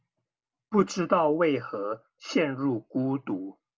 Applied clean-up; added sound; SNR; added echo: none; none; none; none.